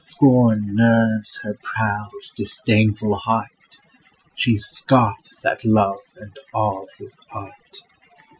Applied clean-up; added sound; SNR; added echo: classical method Wiener filter.